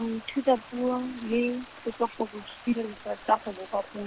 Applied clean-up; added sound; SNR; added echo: none; Stream; 18 dB; none.